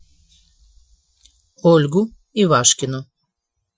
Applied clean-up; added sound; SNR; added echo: classical method Wiener filter.